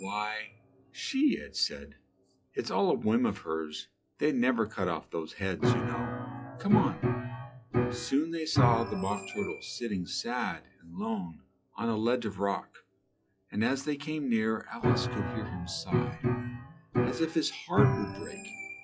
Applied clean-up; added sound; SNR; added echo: classical method WPE with log-MMSE.